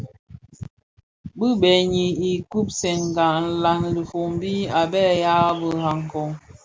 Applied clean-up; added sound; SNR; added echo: none; none; none; none.